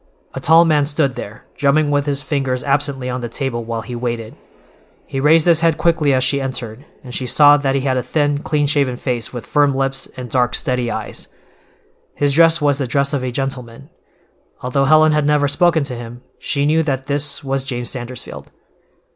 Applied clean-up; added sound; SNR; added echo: none; none; none; none.